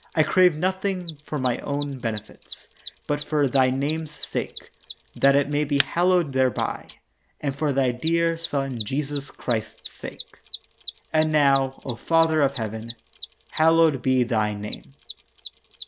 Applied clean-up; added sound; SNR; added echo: none; Mechanisms; 14 dB; none.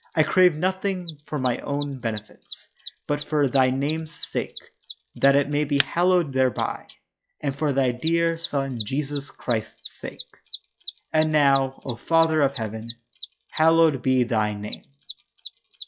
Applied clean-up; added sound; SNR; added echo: classical method log-MMSE.